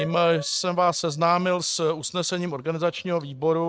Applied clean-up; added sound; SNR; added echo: neural mask model RNNoise.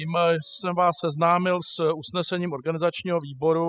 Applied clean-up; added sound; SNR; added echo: classical method spectral subtraction.